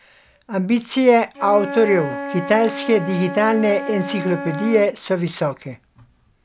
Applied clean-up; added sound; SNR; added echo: none; Wind instrument, woodwind instrument; 11 dB; none.